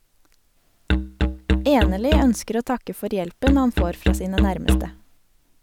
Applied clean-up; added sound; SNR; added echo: none; Musical instrument; -2 dB; none.